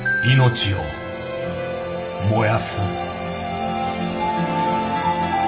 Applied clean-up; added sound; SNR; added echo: none; Glockenspiel; 9 dB; reverberation time 0.7 s.